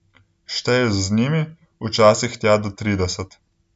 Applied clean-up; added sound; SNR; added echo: none; none; none; none.